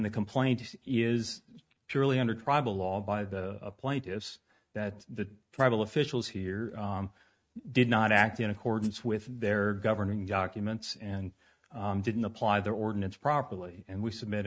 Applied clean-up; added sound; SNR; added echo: neural mask model RNNoise.